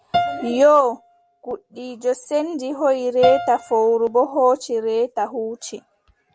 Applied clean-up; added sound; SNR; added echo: none; Piano; 10 dB; none.